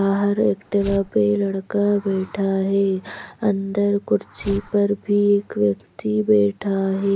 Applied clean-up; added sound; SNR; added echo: none; Tearing; 13 dB; none.